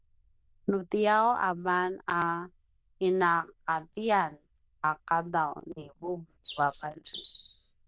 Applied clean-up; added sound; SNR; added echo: neural diffusion model UNIVERSE++.